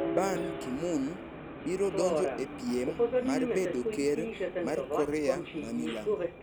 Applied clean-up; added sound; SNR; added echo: none; Subway, metro, underground; 0 dB; none.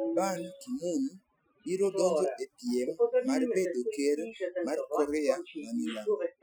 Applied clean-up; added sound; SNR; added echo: classical method Wiener filter.